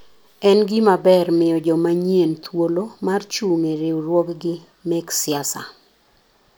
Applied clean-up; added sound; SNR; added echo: none; none; none; none.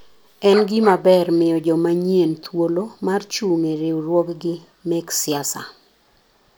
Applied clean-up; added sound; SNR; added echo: none; Bark; 12 dB; none.